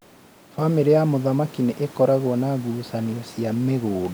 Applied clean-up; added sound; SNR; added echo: none; none; none; none.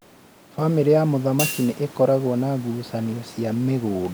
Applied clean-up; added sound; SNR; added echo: none; Hi-hat; 11 dB; none.